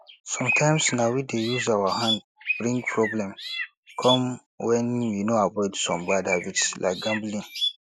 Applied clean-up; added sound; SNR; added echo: neural mask model Resemble Enhance denoiser.